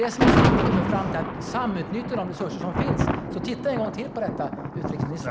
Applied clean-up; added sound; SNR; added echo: none; Thunder; -5 dB; none.